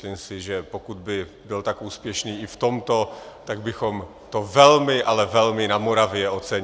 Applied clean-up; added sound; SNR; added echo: none; none; none; none.